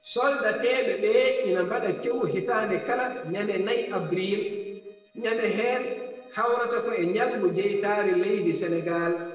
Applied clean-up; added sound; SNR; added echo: neural separator model SepFormer DNS4.